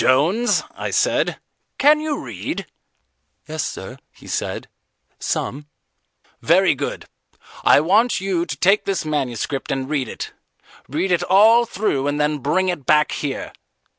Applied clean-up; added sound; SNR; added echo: none; none; none; none.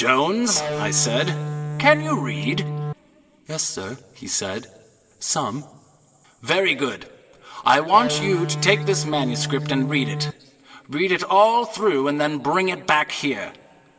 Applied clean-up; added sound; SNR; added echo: none; Electric guitar; 4 dB; reverberation time 2.7 s.